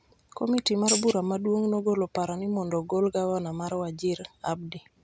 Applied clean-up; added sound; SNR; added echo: none; Tambourine; 3 dB; none.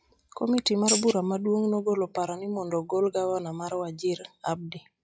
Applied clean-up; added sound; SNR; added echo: classical method log-MMSE.